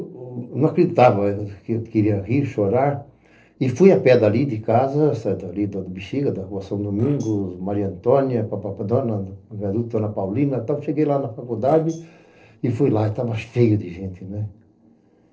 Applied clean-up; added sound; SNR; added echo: neural separator model SepFormer DNS4.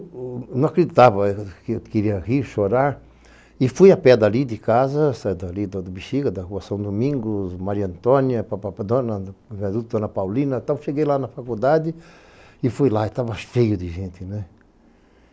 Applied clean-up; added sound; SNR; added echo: none; none; none; none.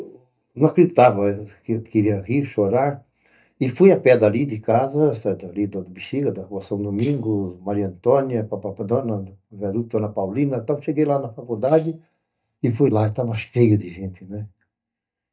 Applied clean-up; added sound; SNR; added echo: neural mask model DeepFilterNet 3.